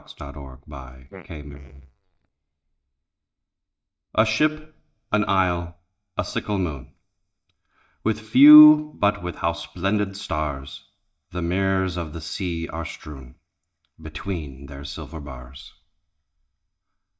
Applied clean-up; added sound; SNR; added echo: neural mask model DeepFilterNet 3.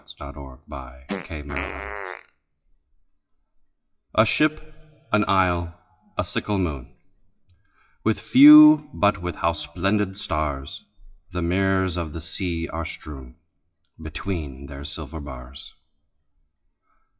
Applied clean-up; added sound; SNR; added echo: classical method WPE with log-MMSE.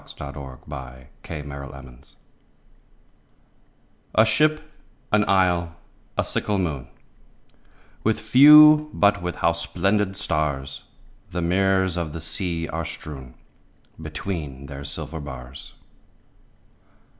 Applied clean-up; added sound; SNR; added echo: none; none; none; none.